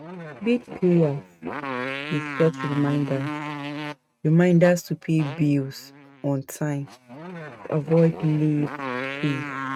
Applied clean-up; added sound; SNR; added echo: neural mask model RNNoise.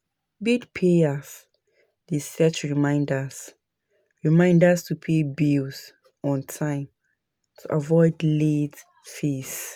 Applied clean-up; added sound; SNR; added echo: none; none; none; none.